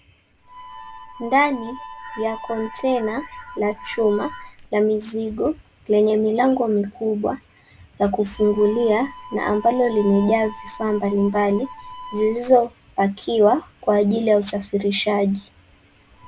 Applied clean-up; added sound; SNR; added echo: none; Harmonica; 19 dB; none.